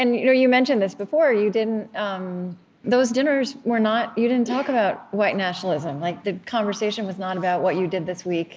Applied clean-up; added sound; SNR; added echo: none; none; none; none.